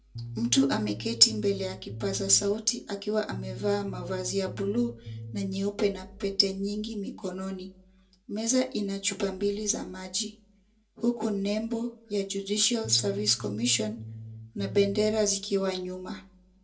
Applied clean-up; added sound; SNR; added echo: none; Bass guitar; 11 dB; reverberation time 0.2 s.